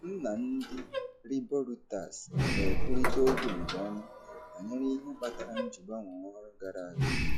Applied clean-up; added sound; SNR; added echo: classical method log-MMSE.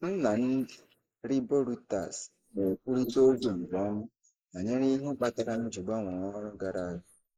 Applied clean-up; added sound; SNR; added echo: neural mask model Resemble Enhance denoiser.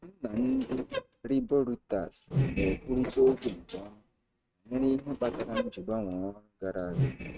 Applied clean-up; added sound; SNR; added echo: neural mask model RNNoise.